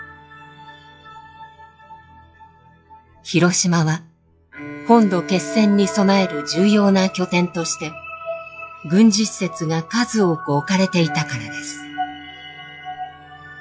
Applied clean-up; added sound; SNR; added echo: classical method log-MMSE.